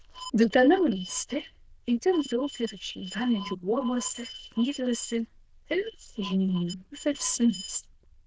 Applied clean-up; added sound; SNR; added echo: neural diffusion model UNIVERSE++.